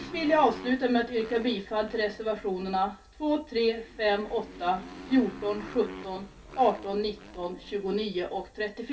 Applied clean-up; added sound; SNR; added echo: none; Motorcycle; 17 dB; reverberation time 0.2 s.